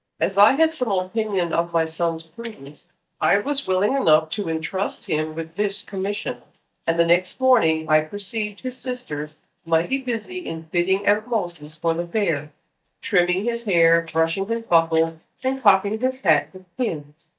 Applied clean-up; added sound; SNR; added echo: neural mask model DeepFilterNet 3.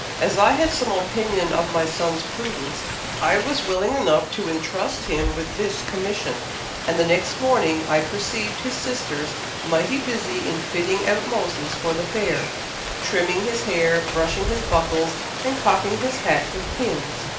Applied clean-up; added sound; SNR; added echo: none; Rain; 6 dB; reverberation time 0.4 s.